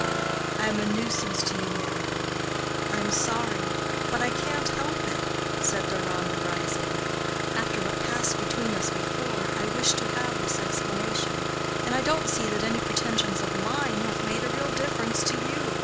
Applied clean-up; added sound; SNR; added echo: none; Engine starting; -4 dB; none.